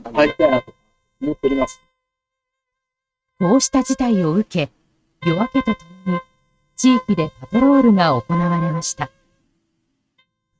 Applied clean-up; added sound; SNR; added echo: neural mask model RNNoise.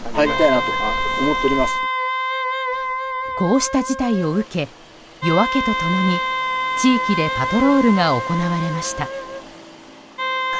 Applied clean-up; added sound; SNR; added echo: none; Wind instrument, woodwind instrument; 3 dB; none.